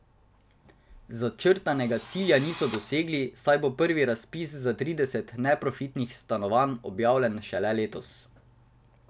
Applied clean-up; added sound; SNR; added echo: none; Drill; 12 dB; none.